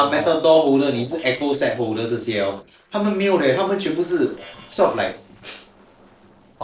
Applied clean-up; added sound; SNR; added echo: neural separator model SepFormer DNS4.